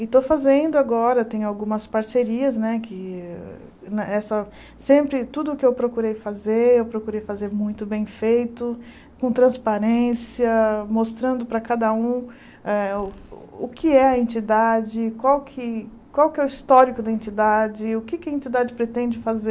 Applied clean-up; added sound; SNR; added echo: none; none; none; none.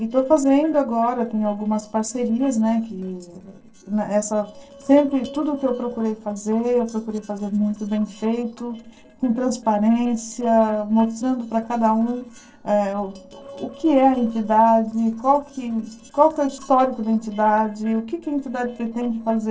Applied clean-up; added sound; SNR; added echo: neural separator model SepFormer DNS4.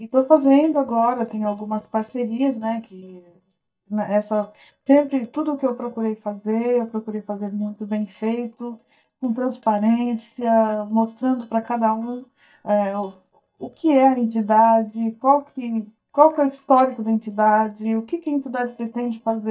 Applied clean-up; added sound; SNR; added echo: neural mask model DeepFilterNet 3.